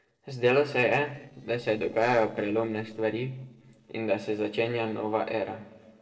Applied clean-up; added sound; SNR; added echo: neural separator model SepFormer DNS4.